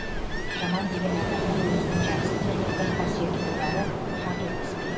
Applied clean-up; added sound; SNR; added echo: none; Ocean; -4 dB; reverberation time 0.3 s.